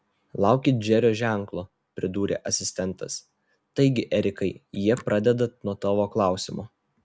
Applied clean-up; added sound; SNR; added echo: none; none; none; none.